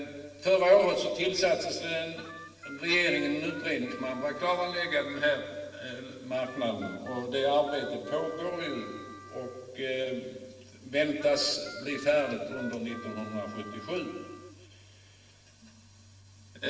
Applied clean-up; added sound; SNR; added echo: none; Harmonica; 16 dB; reverberation time 1.4 s.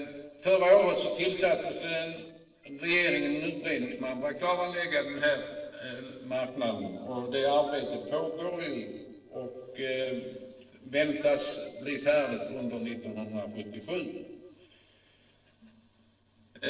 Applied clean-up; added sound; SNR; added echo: neural separator model SepFormer DNS4.